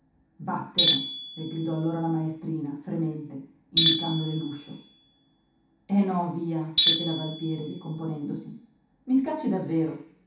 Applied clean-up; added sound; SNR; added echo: none; Tools; 0 dB; reverberation time 0.7 s.